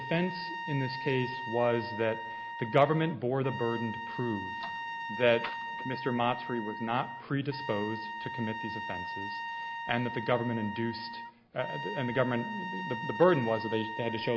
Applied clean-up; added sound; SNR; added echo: none; Trumpet; 7 dB; none.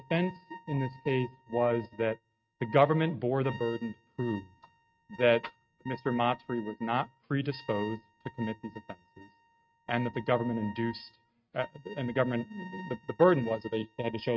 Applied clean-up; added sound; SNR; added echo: neural mask model RNNoise.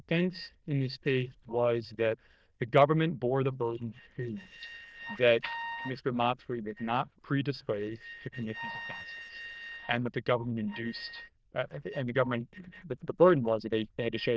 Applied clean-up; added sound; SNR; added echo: neural diffusion model UNIVERSE++.